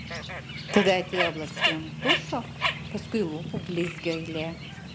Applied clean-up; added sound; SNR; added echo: none; Bird; 2 dB; none.